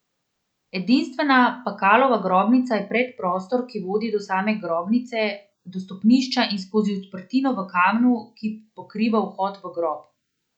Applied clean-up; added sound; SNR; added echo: none; none; none; none.